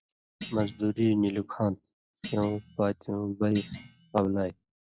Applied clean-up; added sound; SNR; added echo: classical method log-MMSE.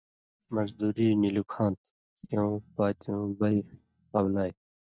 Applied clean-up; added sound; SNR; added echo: neural mask model DeepFilterNet 3.